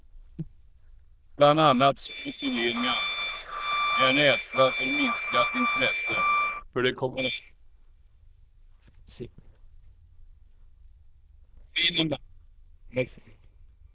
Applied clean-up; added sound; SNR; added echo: neural diffusion model UNIVERSE++.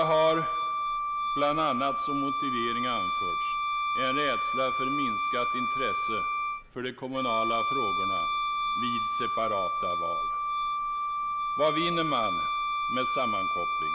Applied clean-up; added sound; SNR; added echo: none; Wind instrument, woodwind instrument; -4 dB; none.